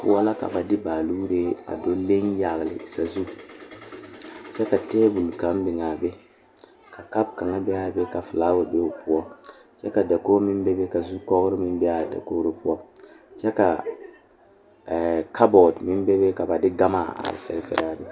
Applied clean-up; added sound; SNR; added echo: none; none; none; none.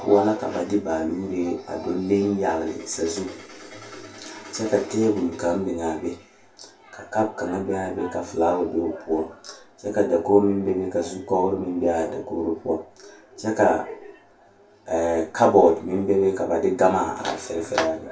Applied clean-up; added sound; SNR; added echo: none; none; none; reverberation time 0.2 s.